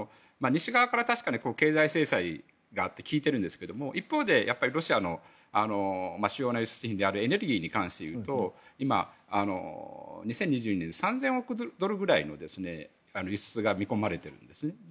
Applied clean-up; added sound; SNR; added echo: none; none; none; none.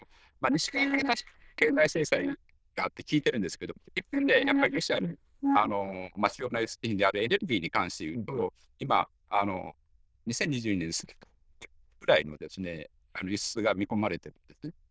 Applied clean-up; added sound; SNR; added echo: neural diffusion model UNIVERSE++.